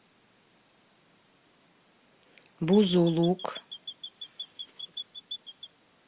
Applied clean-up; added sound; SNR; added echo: none; Squeak / Chirp, tweet; 12 dB; none.